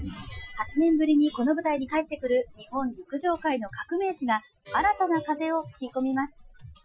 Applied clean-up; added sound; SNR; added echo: classical method Wiener filter.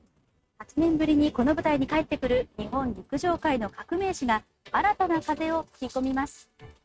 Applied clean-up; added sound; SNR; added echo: neural mask model RNNoise.